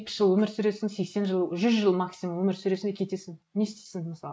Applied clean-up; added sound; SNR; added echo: neural mask model Resemble Enhance denoiser.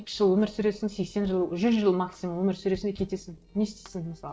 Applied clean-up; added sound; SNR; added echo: neural separator model SepFormer DNS4.